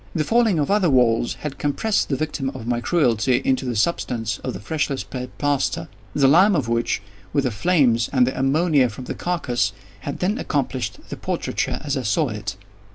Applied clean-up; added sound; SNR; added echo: none; none; none; none.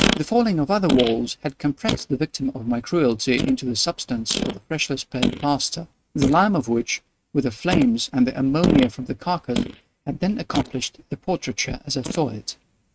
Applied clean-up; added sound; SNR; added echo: neural mask model RNNoise.